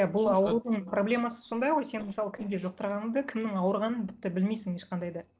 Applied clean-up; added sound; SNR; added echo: neural separator model SepFormer DNS4.